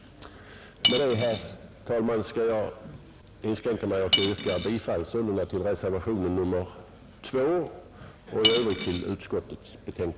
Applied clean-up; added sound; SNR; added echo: none; Cutlery, silverware / Dishes, pots, and pans; -1 dB; none.